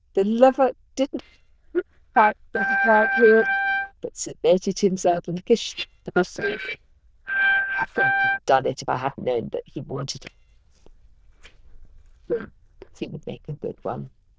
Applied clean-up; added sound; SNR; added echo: neural diffusion model UNIVERSE++.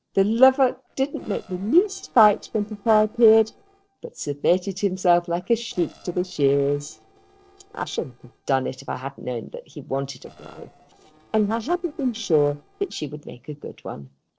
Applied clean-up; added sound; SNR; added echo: neural separator model SepFormer DNS4.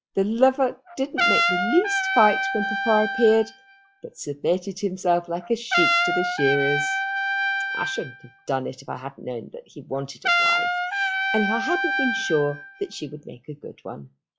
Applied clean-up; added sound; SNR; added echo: classical method log-MMSE.